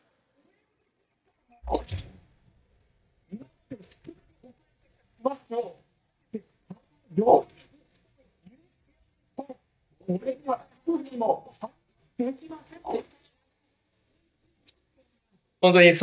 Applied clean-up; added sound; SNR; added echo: neural mask model DeepFilterNet 3.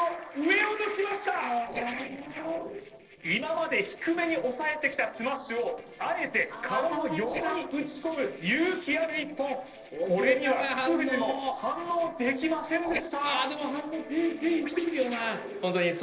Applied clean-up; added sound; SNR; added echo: neural separator model SepFormer DNS4.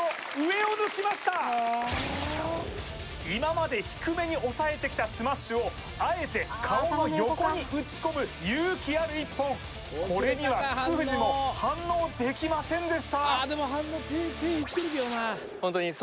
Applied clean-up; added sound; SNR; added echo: none; none; none; none.